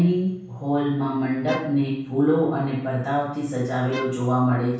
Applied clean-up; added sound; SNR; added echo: none; Bowed string instrument; 14 dB; reverberation time 0.7 s.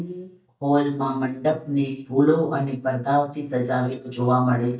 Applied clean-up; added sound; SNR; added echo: neural mask model DeepFilterNet 3.